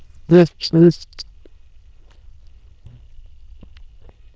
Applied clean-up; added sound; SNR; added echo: neural diffusion model UNIVERSE++.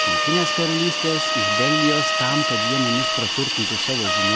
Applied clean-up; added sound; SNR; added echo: none; Hiss + Trumpet; -4 dB; none.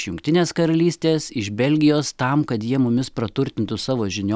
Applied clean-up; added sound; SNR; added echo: none; none; none; none.